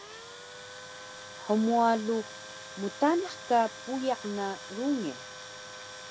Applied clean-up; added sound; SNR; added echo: none; Tools; 13 dB; none.